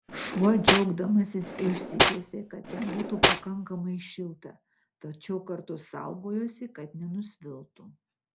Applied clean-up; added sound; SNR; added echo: none; Cutlery, silverware; -4 dB; none.